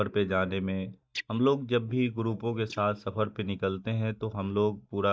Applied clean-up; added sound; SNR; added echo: neural mask model DeepFilterNet 3.